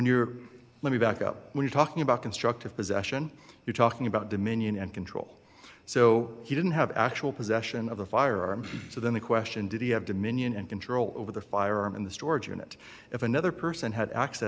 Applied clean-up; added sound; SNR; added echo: none; none; none; none.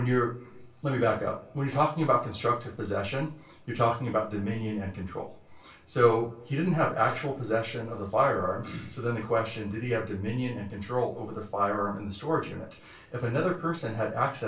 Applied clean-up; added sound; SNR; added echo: none; none; none; reverberation time 0.2 s.